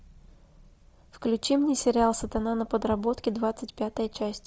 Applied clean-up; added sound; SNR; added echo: none; none; none; none.